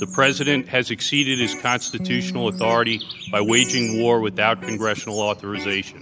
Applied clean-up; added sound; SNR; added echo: none; Electric guitar + Bird vocalization, bird call, bird song; 9 dB; none.